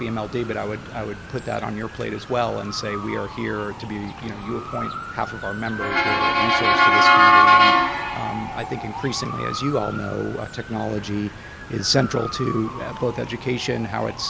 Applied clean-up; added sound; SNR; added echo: none; Motor vehicle (road) / Siren; -4 dB; none.